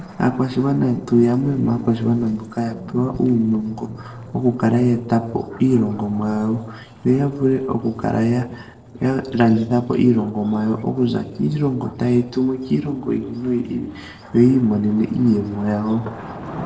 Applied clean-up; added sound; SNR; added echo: neural separator model SepFormer DNS4.